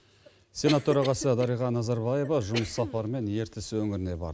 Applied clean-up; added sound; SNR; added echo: none; Cough; 13 dB; none.